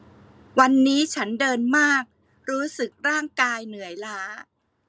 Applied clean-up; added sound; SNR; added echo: none; none; none; none.